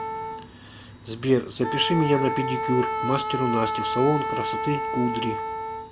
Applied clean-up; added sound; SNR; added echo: none; Wind instrument, woodwind instrument; 3 dB; none.